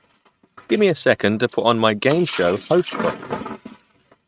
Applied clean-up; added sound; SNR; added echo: neural mask model RNNoise.